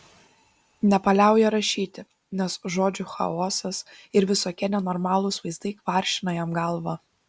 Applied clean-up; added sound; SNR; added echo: none; none; none; none.